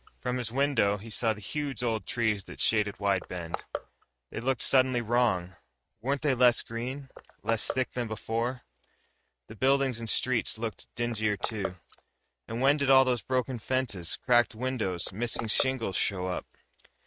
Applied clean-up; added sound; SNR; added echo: neural mask model RNNoise.